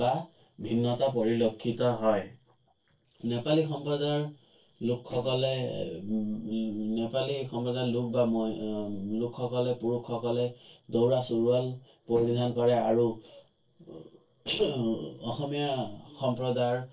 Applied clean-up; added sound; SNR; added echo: neural separator model SepFormer DNS4.